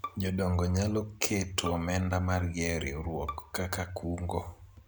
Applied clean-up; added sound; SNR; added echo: none; Bowed string instrument; 17 dB; none.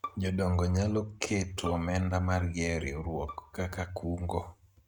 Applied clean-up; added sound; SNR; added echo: neural mask model RNNoise.